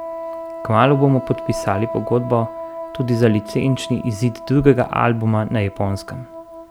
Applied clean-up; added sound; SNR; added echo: none; Wind instrument, woodwind instrument; 12 dB; none.